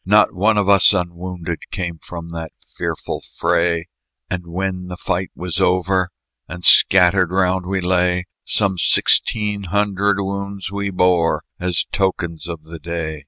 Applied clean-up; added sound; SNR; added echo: none; none; none; none.